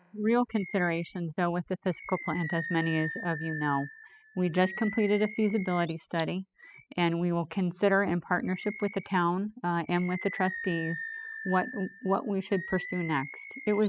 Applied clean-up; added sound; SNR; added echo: classical method spectral subtraction.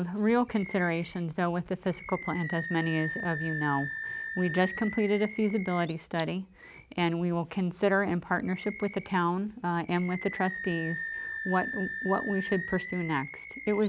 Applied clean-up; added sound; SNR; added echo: none; Animal; 10 dB; none.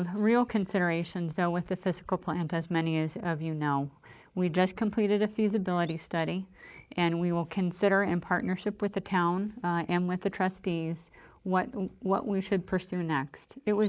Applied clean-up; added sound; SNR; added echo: neural mask model Resemble Enhance denoiser.